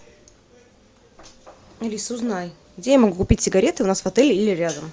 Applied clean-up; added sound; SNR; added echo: none; none; none; none.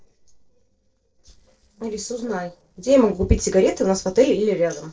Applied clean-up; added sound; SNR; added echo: neural separator model SepFormer DNS4.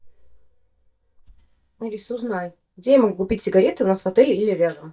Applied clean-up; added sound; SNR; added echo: neural mask model DeepFilterNet 3.